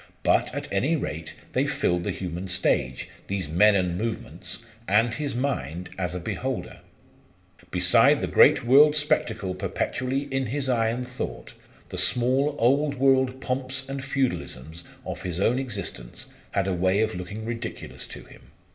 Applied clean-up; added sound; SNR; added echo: none; none; none; reverberation time 1.6 s.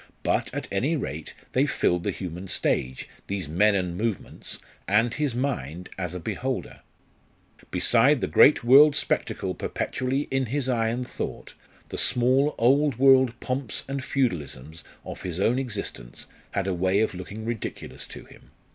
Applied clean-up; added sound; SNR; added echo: none; none; none; none.